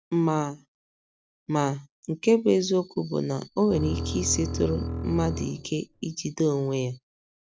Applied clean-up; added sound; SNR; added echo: none; Bowed string instrument; 6 dB; none.